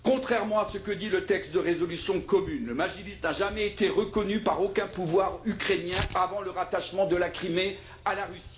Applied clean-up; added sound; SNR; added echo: none; Tearing; 15 dB; reverberation time 1.9 s.